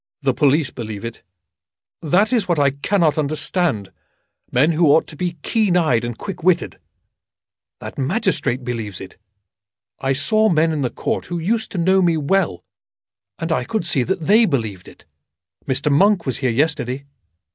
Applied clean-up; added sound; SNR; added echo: none; none; none; none.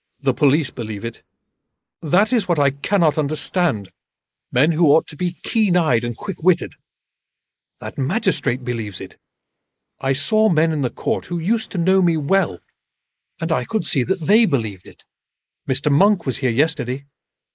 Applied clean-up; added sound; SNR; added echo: neural mask model Resemble Enhance denoiser.